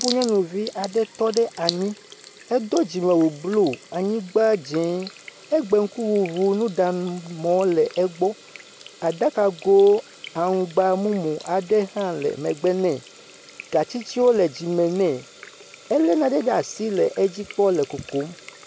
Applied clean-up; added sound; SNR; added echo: none; Sink (filling or washing) / Water tap, faucet; 18 dB; none.